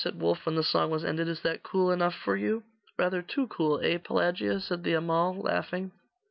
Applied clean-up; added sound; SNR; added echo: none; none; none; none.